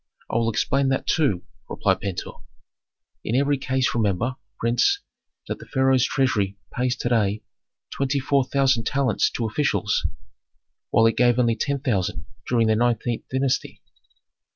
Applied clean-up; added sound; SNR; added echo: none; none; none; none.